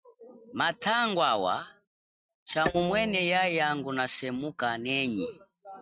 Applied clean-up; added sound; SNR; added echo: neural mask model RNNoise.